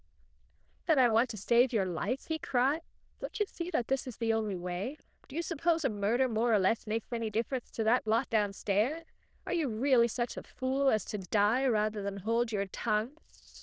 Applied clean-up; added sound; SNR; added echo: neural diffusion model UNIVERSE++.